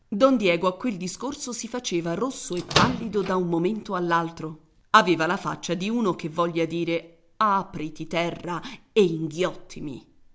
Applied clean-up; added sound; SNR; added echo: none; Microwave oven; 2 dB; none.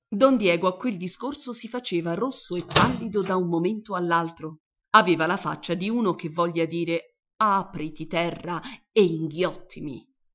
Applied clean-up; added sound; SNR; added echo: classical method Wiener filter.